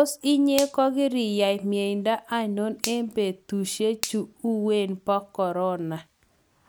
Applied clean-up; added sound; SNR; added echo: none; Finger snapping; 14 dB; none.